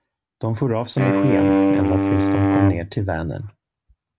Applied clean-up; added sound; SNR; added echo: none; Wind instrument, woodwind instrument; -4 dB; none.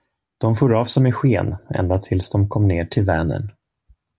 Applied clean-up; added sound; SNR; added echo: none; none; none; none.